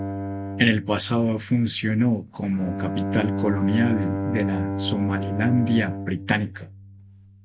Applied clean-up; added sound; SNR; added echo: none; Bowed string instrument; 6 dB; none.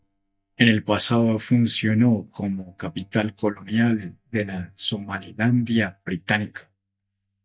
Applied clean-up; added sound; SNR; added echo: neural mask model DeepFilterNet 3.